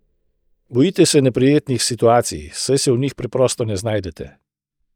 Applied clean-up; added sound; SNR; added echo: neural mask model DeepFilterNet 3.